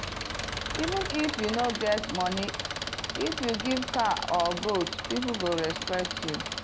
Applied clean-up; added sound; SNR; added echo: none; Engine; 3 dB; none.